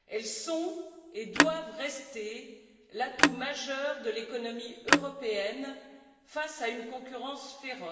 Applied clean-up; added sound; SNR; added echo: none; Telephone; -5 dB; reverberation time 1.4 s.